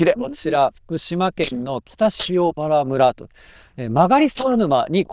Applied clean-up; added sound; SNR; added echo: neural diffusion model UNIVERSE++.